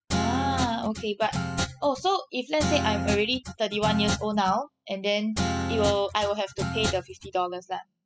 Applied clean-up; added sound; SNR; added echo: classical method spectral subtraction.